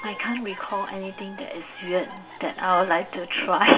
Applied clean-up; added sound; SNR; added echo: none; Bird vocalization, bird call, bird song; 16 dB; reverberation time 0.1 s.